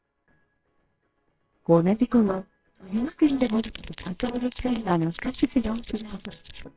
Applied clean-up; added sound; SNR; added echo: neural separator model SepFormer WHAMR!.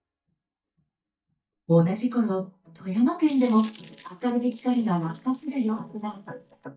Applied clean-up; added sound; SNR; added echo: neural mask model DeepFilterNet 3.